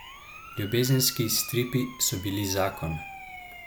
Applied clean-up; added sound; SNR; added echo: none; Siren; 15 dB; none.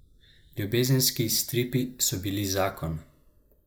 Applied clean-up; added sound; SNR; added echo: neural mask model Resemble Enhance denoiser.